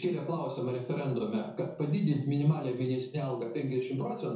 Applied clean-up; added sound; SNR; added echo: none; none; none; reverberation time 0.6 s.